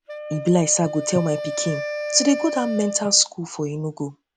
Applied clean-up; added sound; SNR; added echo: none; Wind instrument, woodwind instrument; 8 dB; none.